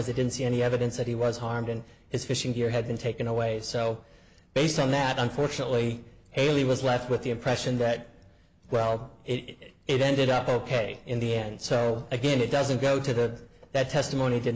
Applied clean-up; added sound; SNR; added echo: none; none; none; none.